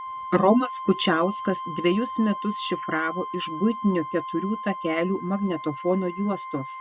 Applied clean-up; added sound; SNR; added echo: none; Wind instrument, woodwind instrument; 9 dB; none.